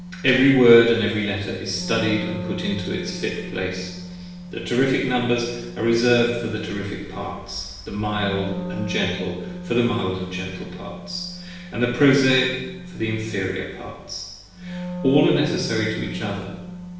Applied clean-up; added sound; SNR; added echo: none; Wind instrument, woodwind instrument; 11 dB; reverberation time 0.9 s.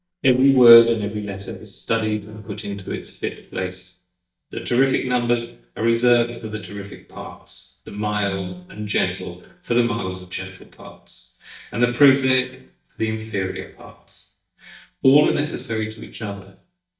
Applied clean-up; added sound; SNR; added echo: neural mask model DeepFilterNet 3.